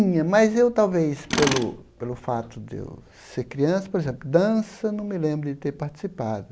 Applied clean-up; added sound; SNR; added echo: none; Tools; 9 dB; none.